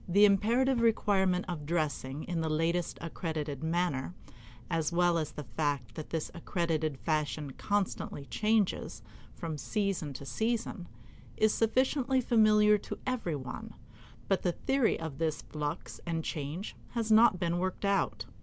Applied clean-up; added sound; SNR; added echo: none; none; none; none.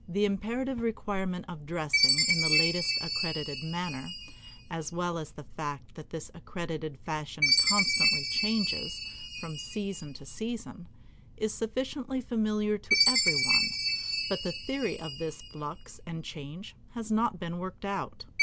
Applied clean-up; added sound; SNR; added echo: none; Chime; -1 dB; none.